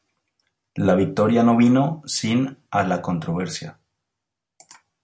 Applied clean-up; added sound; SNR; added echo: none; none; none; none.